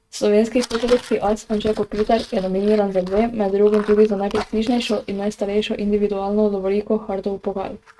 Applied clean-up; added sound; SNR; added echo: neural mask model RNNoise.